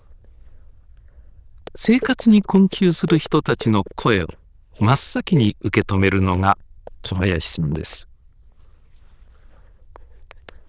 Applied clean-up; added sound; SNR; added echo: neural diffusion model UNIVERSE++.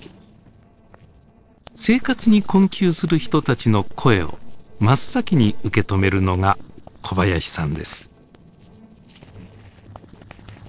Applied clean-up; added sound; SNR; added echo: neural separator model SepFormer DNS4.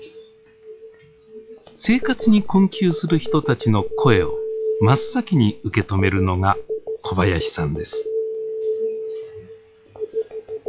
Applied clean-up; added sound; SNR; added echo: classical method log-MMSE.